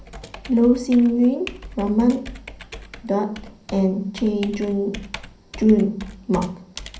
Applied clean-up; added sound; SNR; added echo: none; Computer keyboard; 16 dB; reverberation time 0.6 s.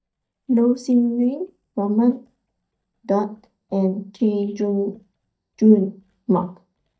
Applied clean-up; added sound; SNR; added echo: neural mask model DeepFilterNet 3.